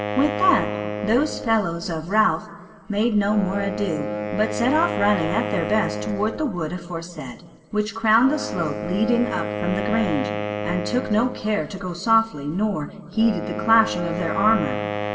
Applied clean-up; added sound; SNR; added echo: none; Wind instrument, woodwind instrument; 6 dB; reverberation time 2.7 s.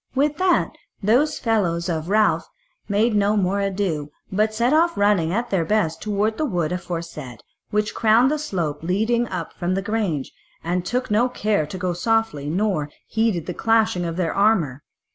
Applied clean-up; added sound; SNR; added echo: none; none; none; none.